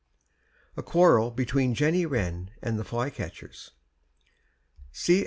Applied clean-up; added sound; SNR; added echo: none; none; none; none.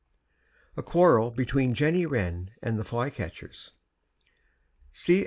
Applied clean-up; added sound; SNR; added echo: neural mask model Resemble Enhance denoiser.